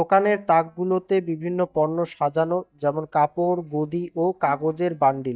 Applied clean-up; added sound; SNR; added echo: neural mask model DeepFilterNet 3.